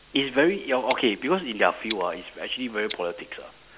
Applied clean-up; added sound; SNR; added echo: none; Tick-tock; 16 dB; none.